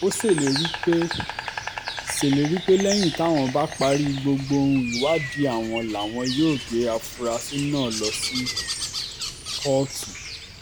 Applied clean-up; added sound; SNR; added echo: none; Insect; 8 dB; none.